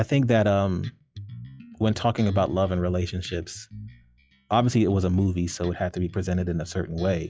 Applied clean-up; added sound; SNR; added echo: classical method log-MMSE.